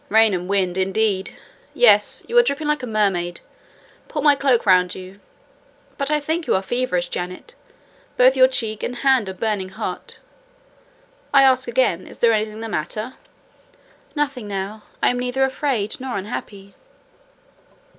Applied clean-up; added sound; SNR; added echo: none; none; none; none.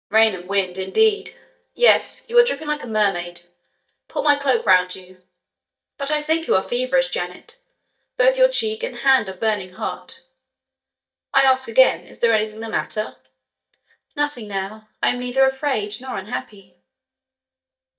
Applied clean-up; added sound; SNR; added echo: neural mask model DeepFilterNet 3.